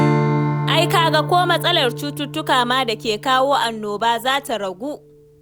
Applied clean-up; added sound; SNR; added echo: none; Strum; 4 dB; none.